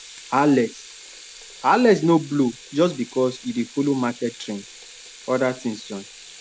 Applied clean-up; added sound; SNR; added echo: none; Sink (filling or washing) / Water tap, faucet; 20 dB; none.